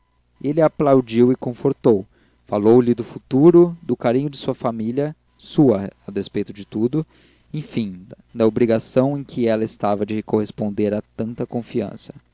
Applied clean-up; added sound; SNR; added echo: none; none; none; none.